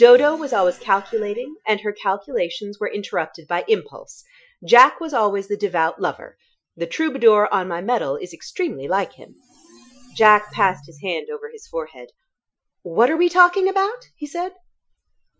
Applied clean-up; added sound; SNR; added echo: classical method Wiener filter.